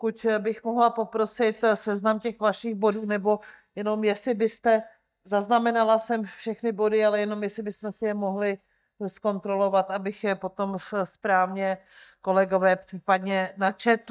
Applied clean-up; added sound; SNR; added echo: neural mask model DeepFilterNet 3.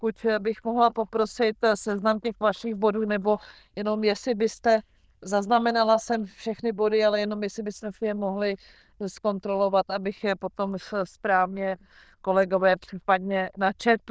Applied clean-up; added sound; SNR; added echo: neural diffusion model UNIVERSE++.